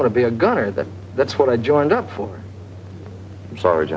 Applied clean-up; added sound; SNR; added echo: none; none; none; none.